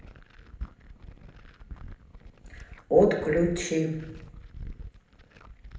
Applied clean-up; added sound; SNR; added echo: none; Glass; 13 dB; reverberation time 0.7 s.